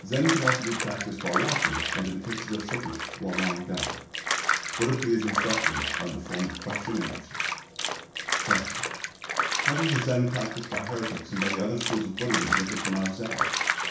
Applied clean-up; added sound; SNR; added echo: none; Bathtub (filling or washing); 0 dB; reverberation time 0.6 s.